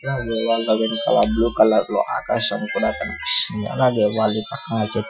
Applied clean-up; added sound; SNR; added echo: classical method Wiener filter.